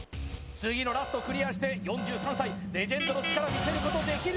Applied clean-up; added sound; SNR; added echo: none; Vehicle horn, car horn, honking; 5 dB; none.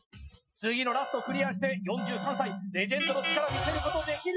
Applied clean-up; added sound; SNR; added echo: classical method Wiener filter.